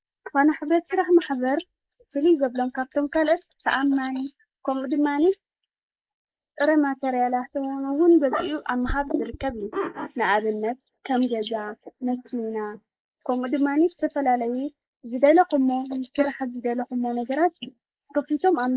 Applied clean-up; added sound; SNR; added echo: neural mask model Resemble Enhance denoiser.